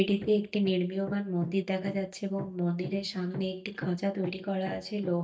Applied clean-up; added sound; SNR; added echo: neural mask model DeepFilterNet 3.